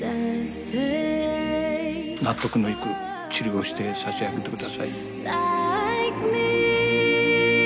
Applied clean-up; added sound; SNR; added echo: none; none; none; none.